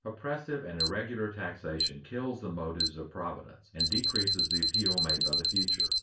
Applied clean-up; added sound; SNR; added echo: none; Alarm; -4 dB; reverberation time 0.3 s.